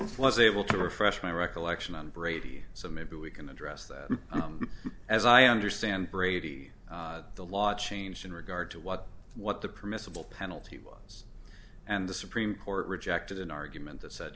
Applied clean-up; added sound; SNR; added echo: none; none; none; none.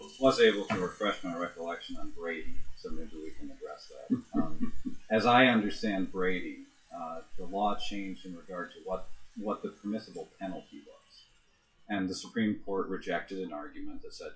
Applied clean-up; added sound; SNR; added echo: classical method WPE with log-MMSE.